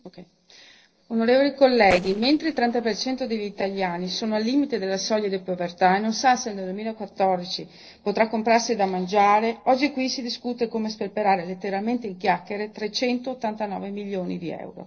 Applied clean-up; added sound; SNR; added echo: neural separator model SepFormer DNS4.